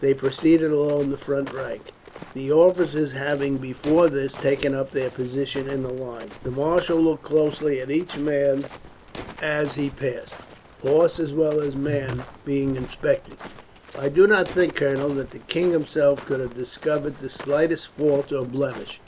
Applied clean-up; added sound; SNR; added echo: none; Walk, footsteps; 18 dB; none.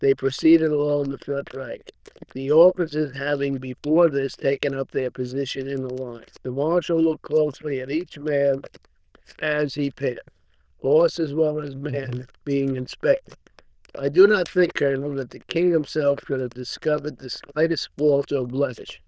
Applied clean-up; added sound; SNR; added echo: neural diffusion model UNIVERSE++.